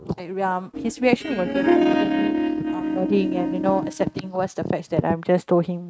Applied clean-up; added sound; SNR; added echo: neural mask model RNNoise.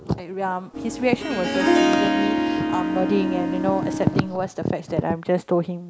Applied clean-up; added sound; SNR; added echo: none; Harp; -2 dB; none.